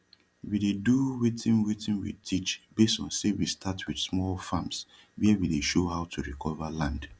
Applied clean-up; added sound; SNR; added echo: none; none; none; none.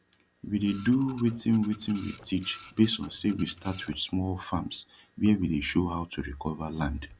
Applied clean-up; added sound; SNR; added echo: none; Printer; 18 dB; none.